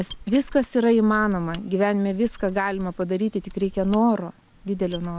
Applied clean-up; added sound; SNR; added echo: none; Mechanisms; 19 dB; none.